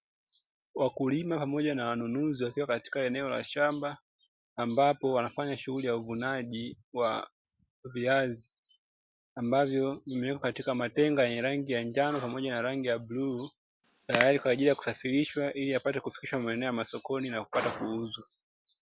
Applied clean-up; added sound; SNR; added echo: none; Crack / Crackle; 4 dB; none.